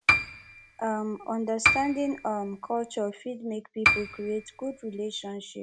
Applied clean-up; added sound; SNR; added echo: none; Piano; -2 dB; none.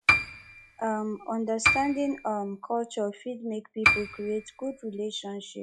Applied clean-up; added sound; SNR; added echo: classical method log-MMSE.